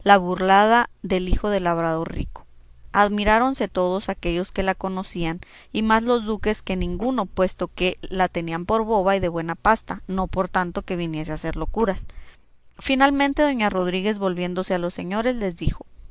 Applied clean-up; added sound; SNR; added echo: neural mask model Resemble Enhance denoiser.